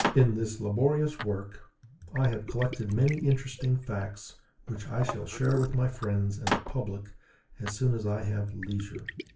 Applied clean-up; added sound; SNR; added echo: none; Liquid; 10 dB; reverberation time 0.3 s.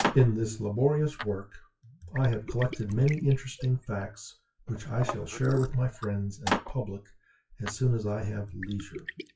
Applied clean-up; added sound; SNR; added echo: classical method WPE with log-MMSE.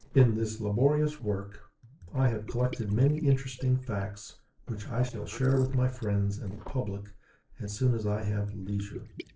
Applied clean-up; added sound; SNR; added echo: neural separator model SepFormer DNS4.